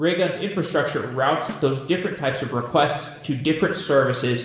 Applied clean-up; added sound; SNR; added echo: neural separator model SepFormer DNS4.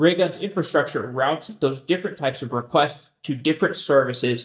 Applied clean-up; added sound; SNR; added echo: neural mask model DeepFilterNet 3.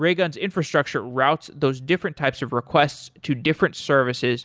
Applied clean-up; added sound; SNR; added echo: none; none; none; none.